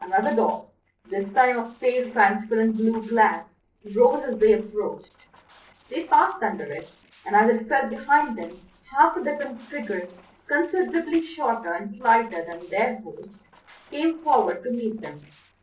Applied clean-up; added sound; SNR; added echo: neural separator model SepFormer DNS4.